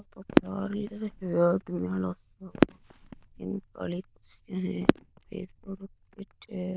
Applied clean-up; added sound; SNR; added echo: neural diffusion model UNIVERSE++.